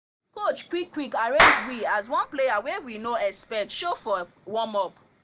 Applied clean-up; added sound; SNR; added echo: none; Clapping; -1 dB; none.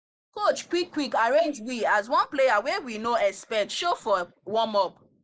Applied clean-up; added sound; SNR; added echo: neural mask model Resemble Enhance denoiser.